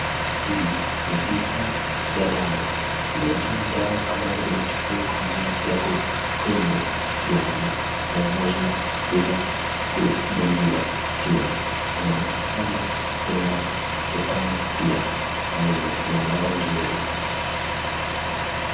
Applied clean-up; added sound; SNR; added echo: none; Truck; -2 dB; reverberation time 0.8 s.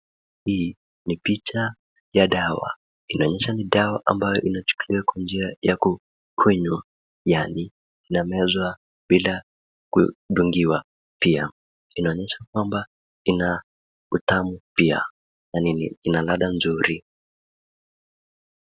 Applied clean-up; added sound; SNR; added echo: none; none; none; none.